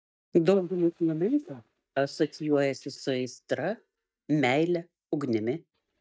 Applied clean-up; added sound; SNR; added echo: neural mask model DeepFilterNet 3.